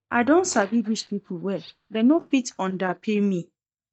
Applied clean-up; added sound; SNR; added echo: neural mask model DeepFilterNet 3.